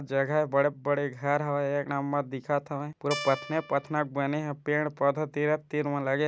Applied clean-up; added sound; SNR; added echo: none; Guitar; 10 dB; none.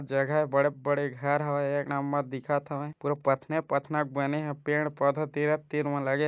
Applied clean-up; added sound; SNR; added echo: neural mask model Resemble Enhance denoiser.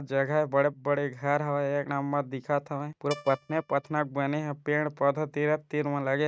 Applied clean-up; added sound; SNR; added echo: neural mask model RNNoise.